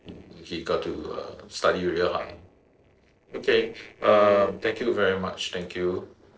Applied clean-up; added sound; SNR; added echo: neural separator model SepFormer DNS4.